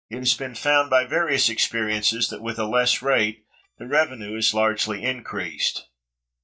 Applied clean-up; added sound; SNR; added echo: neural mask model DeepFilterNet 3.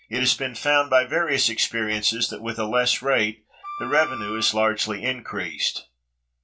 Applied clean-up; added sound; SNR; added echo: none; Wind instrument, woodwind instrument; 11 dB; reverberation time 0.2 s.